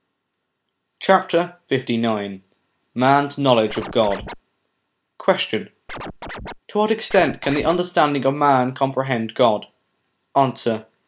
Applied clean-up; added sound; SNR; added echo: none; Scratching (performance technique); 12 dB; none.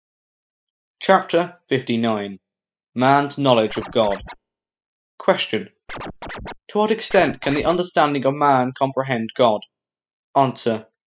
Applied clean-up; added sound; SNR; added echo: classical method spectral subtraction.